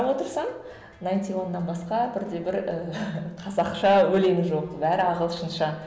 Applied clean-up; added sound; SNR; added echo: none; none; none; none.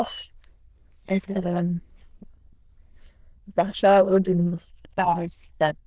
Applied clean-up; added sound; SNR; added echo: neural diffusion model UNIVERSE++.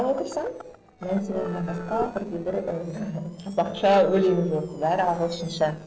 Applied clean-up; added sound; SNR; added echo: neural separator model SepFormer DNS4.